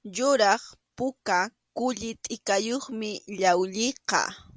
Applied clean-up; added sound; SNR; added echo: none; none; none; none.